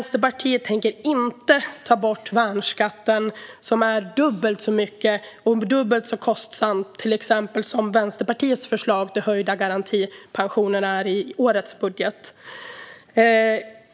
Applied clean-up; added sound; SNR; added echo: none; none; none; none.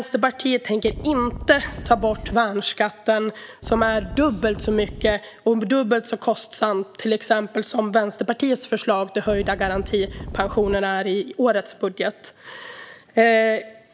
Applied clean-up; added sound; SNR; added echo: none; Wind; 11 dB; none.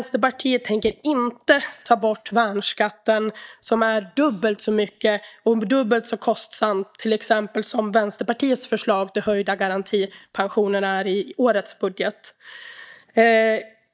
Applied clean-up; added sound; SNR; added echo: neural mask model DeepFilterNet 3.